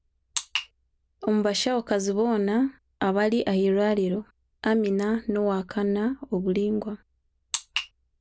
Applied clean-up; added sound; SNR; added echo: none; none; none; none.